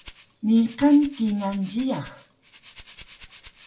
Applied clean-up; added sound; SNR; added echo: none; Rattle (instrument); 4 dB; reverberation time 0.3 s.